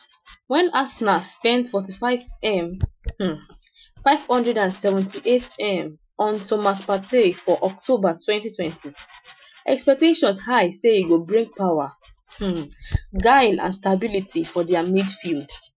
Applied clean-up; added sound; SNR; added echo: classical method Wiener filter.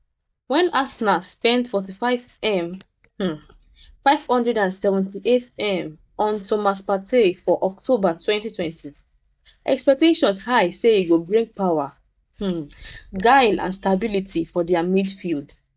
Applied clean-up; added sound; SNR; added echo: neural mask model DeepFilterNet 3.